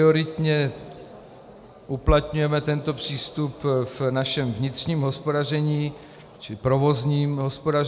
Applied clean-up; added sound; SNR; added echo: none; none; none; none.